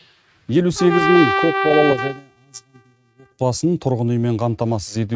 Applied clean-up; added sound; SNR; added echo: neural mask model RNNoise.